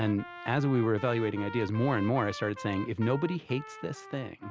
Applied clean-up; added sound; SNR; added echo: none; Trumpet; 14 dB; none.